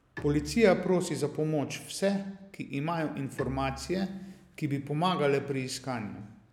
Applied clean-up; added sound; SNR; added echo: none; Bowed string instrument; 19 dB; none.